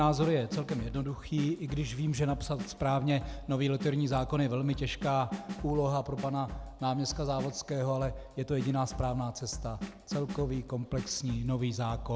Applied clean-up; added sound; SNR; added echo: none; Drum kit; 11 dB; none.